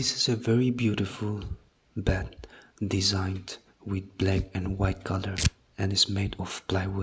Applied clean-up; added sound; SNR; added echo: none; Tearing; 7 dB; none.